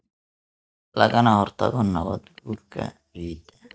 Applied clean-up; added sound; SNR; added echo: neural mask model DeepFilterNet 3.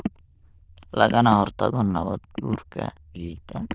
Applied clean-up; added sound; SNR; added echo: neural diffusion model UNIVERSE++.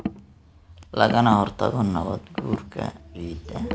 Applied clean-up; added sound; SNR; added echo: none; Car; 10 dB; none.